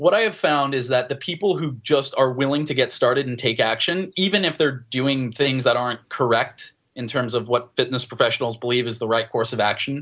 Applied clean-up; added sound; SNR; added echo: none; none; none; none.